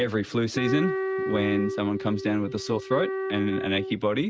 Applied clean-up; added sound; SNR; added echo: neural mask model RNNoise.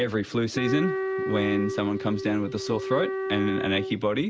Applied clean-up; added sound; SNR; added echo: none; Wind instrument, woodwind instrument; 4 dB; none.